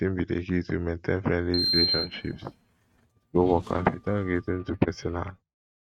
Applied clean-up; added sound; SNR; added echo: neural mask model RNNoise.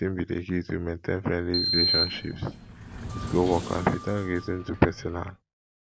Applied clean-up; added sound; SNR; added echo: none; Sliding door; 3 dB; none.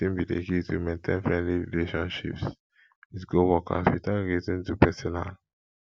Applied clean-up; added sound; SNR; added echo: none; none; none; none.